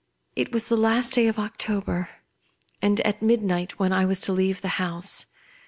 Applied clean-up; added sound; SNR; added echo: none; none; none; none.